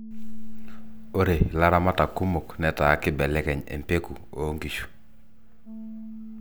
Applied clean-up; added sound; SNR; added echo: none; Bass guitar; 20 dB; none.